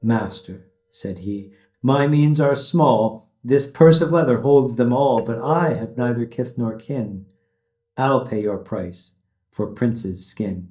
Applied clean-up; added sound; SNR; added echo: neural mask model DeepFilterNet 3.